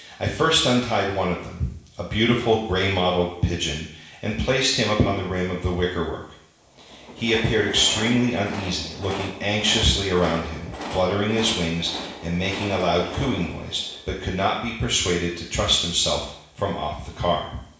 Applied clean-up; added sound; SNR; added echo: none; Train; 15 dB; reverberation time 0.7 s.